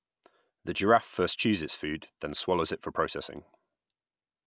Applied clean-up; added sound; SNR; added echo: none; none; none; none.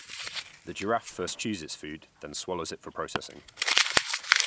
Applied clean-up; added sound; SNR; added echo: none; Crumpling, crinkling; -4 dB; none.